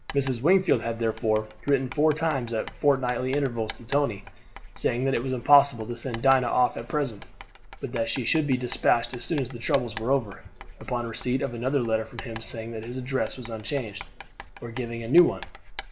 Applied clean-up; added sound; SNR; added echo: none; Writing; 16 dB; none.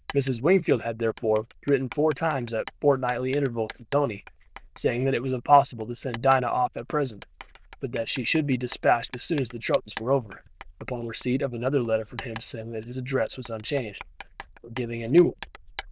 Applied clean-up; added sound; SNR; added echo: neural diffusion model UNIVERSE++.